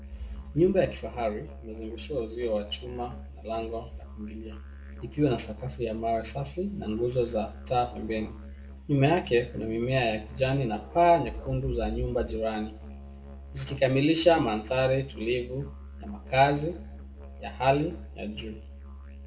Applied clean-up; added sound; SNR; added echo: none; Musical instrument; 14 dB; reverberation time 0.4 s.